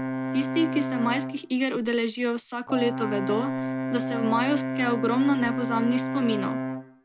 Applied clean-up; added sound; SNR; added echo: none; Brass instrument; 3 dB; none.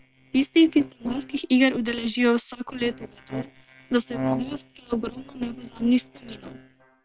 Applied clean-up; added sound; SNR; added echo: neural separator model SepFormer WHAM!.